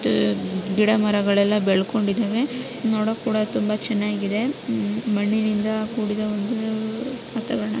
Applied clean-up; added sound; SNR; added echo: none; none; none; none.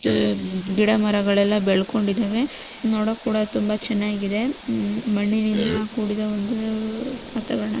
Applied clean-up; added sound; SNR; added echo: neural mask model Resemble Enhance denoiser.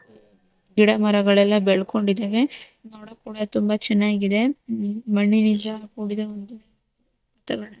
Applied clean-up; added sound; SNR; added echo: neural mask model DeepFilterNet 3.